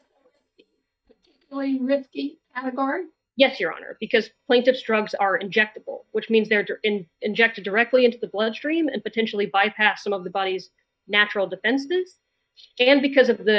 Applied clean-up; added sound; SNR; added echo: neural mask model DeepFilterNet 3.